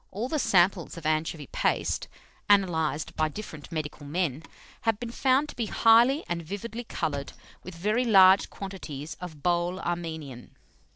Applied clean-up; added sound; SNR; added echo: neural separator model SepFormer DNS4.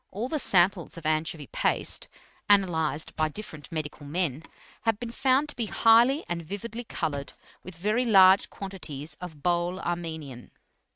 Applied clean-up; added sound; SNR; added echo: neural mask model RNNoise.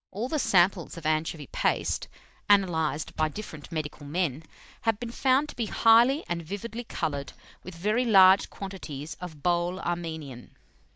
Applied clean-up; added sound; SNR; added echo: neural mask model DeepFilterNet 3.